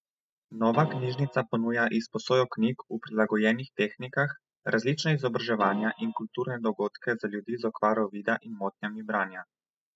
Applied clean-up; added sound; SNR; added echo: classical method spectral subtraction.